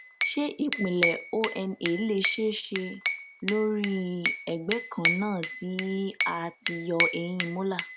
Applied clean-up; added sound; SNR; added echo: none; Glass / Bell; -1 dB; none.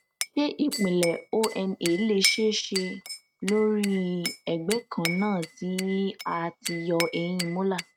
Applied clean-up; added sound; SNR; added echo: neural mask model RNNoise.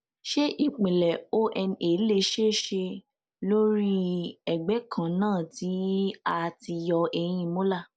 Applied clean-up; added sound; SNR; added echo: none; none; none; none.